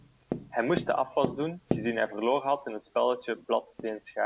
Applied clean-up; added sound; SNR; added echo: none; Tap; 9 dB; none.